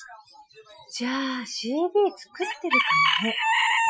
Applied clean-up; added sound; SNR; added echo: classical method Wiener filter.